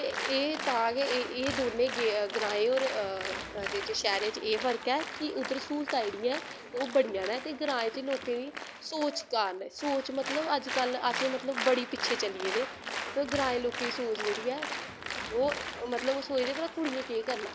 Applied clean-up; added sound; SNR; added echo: none; Applause; 7 dB; none.